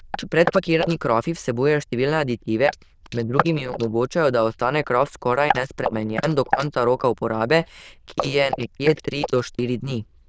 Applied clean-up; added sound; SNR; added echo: neural diffusion model UNIVERSE++.